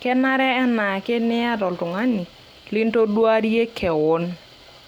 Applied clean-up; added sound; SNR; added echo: none; none; none; none.